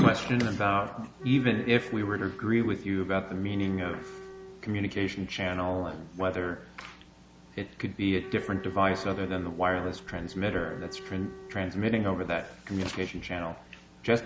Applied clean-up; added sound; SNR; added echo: none; Wind instrument, woodwind instrument; 15 dB; none.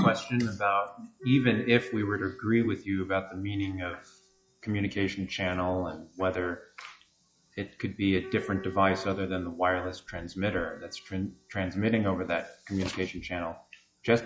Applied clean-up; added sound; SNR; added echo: classical method log-MMSE.